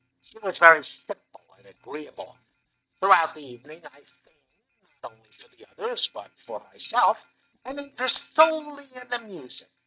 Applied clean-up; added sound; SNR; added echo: neural mask model DeepFilterNet 3.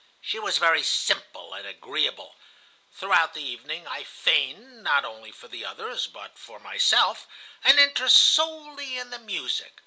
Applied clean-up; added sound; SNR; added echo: none; none; none; none.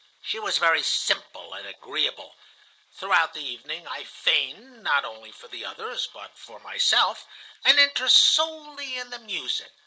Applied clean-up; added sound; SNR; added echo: neural mask model Resemble Enhance denoiser.